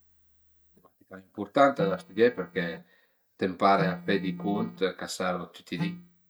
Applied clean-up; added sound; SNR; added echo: neural mask model DeepFilterNet 3.